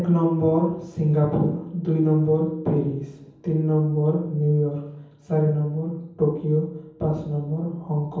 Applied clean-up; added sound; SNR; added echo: none; none; none; reverberation time 0.9 s.